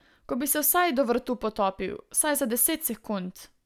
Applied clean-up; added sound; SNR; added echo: none; none; none; none.